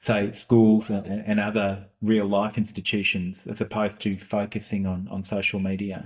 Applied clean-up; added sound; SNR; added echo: neural mask model DeepFilterNet 3.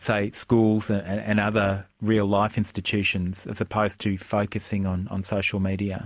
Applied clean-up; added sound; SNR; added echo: none; none; none; none.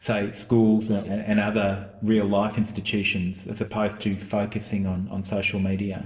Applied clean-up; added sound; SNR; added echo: neural separator model SepFormer DNS4.